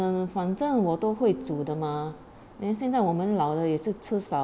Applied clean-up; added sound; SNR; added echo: none; Piano; 18 dB; none.